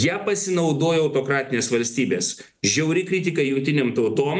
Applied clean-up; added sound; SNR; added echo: none; none; none; none.